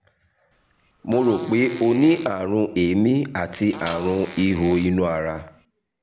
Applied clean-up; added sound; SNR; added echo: none; Cutlery, silverware + Fart; 16 dB; none.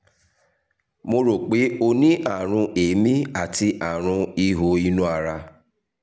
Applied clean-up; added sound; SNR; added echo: none; none; none; none.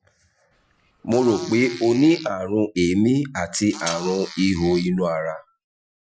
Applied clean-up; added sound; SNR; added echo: classical method Wiener filter.